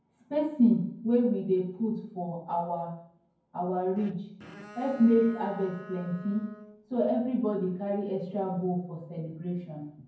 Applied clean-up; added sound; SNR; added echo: none; Bowed string instrument; 19 dB; reverberation time 0.9 s.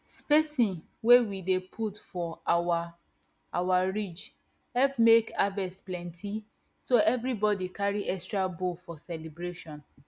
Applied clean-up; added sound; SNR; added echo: none; none; none; none.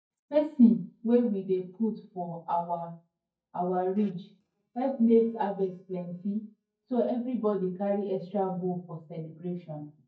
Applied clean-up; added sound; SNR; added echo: neural mask model DeepFilterNet 3.